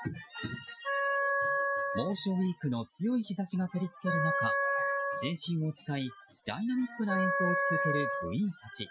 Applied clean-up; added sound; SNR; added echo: classical method Wiener filter.